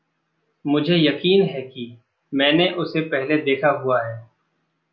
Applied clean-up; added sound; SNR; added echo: none; none; none; none.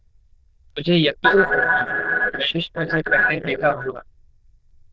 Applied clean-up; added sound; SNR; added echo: neural diffusion model UNIVERSE++.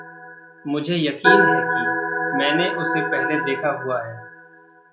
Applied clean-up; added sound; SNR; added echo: none; Organ; -2 dB; none.